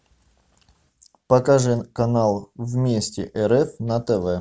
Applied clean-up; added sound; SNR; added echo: none; none; none; none.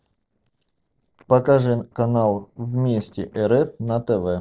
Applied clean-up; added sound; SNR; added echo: neural separator model SepFormer DNS4.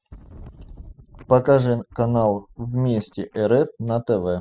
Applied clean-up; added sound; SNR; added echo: classical method spectral subtraction.